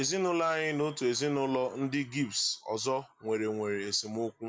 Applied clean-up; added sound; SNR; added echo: none; none; none; none.